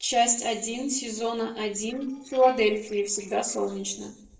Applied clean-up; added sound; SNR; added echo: neural separator model SepFormer DNS4.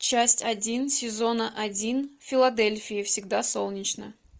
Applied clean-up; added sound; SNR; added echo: none; none; none; none.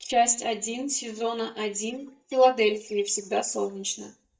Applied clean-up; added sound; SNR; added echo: neural mask model DeepFilterNet 3.